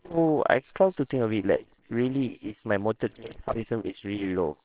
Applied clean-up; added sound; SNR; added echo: neural separator model SepFormer WHAMR!.